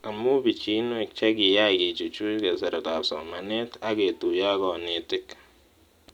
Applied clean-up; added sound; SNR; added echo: none; none; none; none.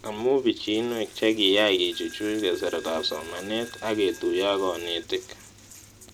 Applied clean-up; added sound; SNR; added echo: none; Coin (dropping); 19 dB; none.